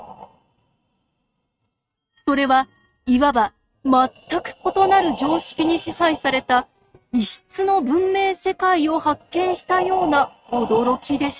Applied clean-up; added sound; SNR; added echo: neural mask model RNNoise.